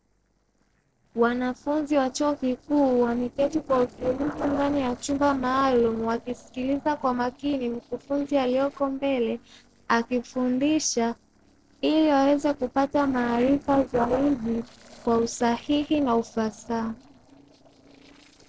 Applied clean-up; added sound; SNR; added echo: neural separator model SepFormer DNS4.